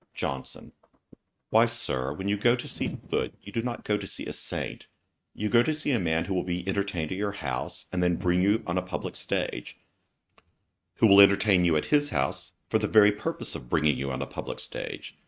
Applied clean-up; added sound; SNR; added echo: neural mask model RNNoise.